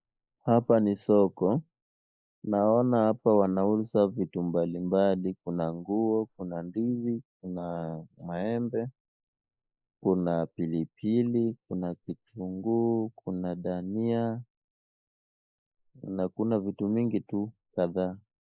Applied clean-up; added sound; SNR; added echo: neural mask model Resemble Enhance denoiser.